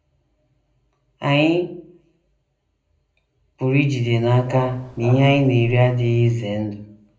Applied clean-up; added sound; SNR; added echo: none; Dog; 16 dB; reverberation time 0.5 s.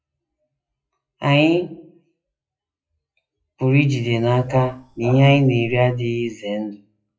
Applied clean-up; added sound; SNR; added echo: classical method WPE with log-MMSE.